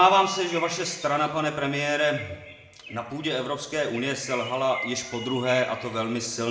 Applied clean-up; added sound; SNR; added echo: none; Bird; 15 dB; reverberation time 0.8 s.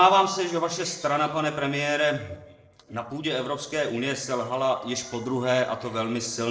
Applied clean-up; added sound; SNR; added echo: neural separator model SepFormer DNS4.